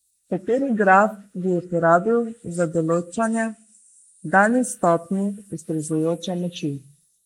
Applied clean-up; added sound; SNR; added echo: neural mask model Resemble Enhance denoiser.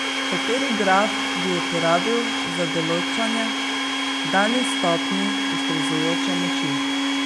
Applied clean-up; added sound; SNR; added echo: none; Domestic sounds, home sounds; -2 dB; none.